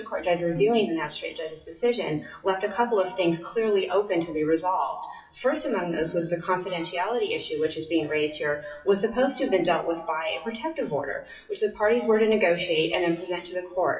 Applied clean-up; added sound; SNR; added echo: classical method WPE with log-MMSE.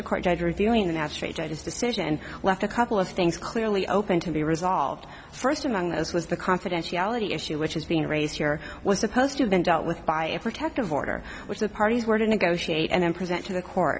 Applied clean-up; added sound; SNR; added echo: none; none; none; none.